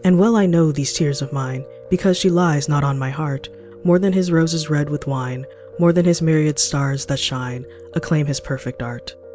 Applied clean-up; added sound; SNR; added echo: none; Piano; 20 dB; none.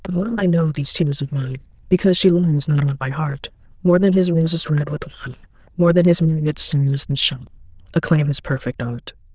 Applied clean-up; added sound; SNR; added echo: neural diffusion model UNIVERSE++.